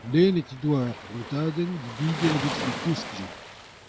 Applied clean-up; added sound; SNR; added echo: none; Waves, surf; 9 dB; none.